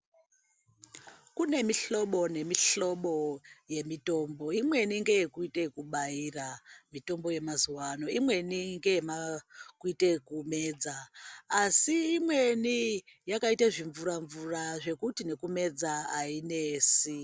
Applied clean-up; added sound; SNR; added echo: none; none; none; none.